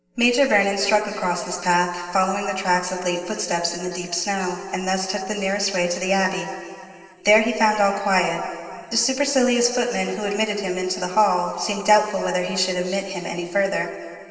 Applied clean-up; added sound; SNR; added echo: none; none; none; reverberation time 2.4 s.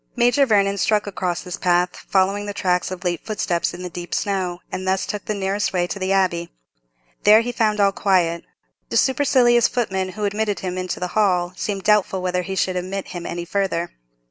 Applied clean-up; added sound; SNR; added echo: none; none; none; none.